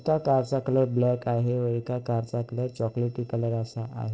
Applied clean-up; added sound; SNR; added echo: neural separator model SepFormer DNS4.